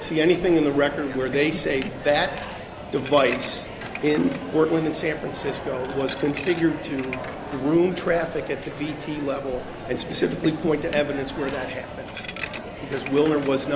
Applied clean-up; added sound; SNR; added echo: none; Coin (dropping); 10 dB; none.